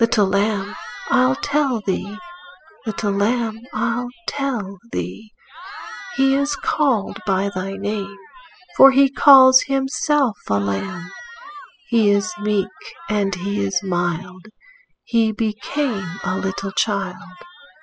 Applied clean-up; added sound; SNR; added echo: classical method spectral subtraction.